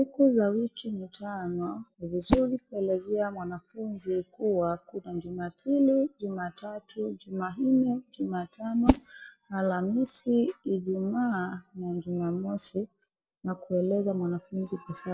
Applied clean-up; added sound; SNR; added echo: neural separator model SepFormer DNS4.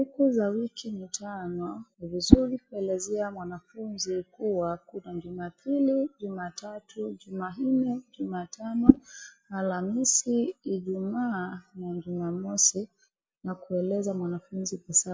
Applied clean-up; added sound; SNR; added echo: neural mask model Resemble Enhance denoiser.